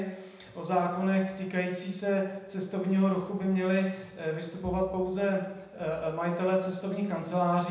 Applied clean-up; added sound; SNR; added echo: none; none; none; reverberation time 0.9 s.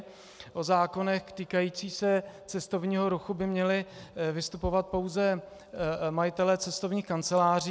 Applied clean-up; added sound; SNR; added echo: none; none; none; none.